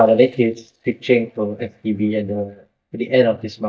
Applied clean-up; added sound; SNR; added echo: neural mask model DeepFilterNet 3.